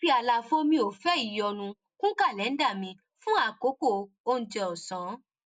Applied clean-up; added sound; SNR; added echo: none; none; none; none.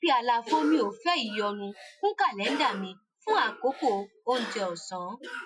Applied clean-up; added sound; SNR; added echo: classical method Wiener filter.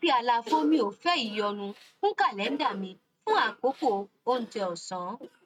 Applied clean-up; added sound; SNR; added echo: neural mask model RNNoise.